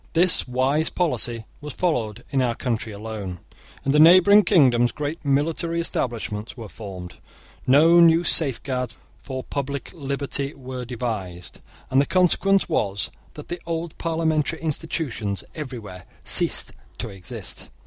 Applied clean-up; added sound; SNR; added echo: none; none; none; none.